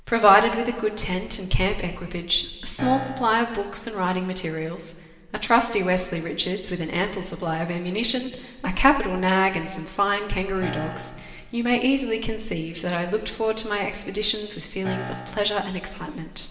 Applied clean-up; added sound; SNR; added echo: none; Piano; 12 dB; reverberation time 2.0 s.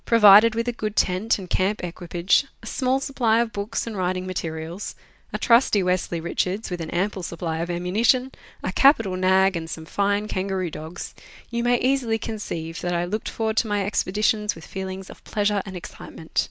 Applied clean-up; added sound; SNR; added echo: none; none; none; none.